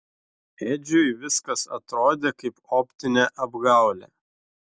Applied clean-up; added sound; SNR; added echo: none; none; none; none.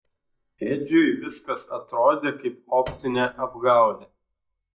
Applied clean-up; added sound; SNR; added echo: neural mask model DeepFilterNet 3.